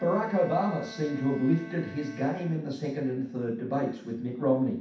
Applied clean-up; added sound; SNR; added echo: none; Bowed string instrument; 20 dB; reverberation time 0.6 s.